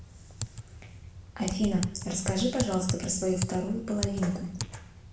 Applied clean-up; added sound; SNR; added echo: none; Typing; 6 dB; reverberation time 0.8 s.